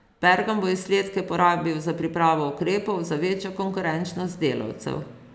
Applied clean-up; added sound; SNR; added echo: none; none; none; none.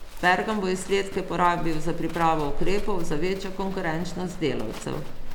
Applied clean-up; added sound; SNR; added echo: none; Livestock, farm animals, working animals; 2 dB; none.